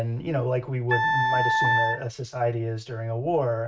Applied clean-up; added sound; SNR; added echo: neural mask model RNNoise.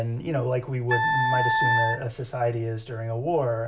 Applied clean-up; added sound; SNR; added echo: none; Wind instrument, woodwind instrument; -2 dB; none.